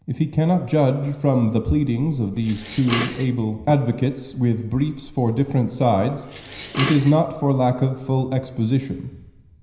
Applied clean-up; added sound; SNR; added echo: none; Dishes, pots, and pans; 12 dB; reverberation time 0.9 s.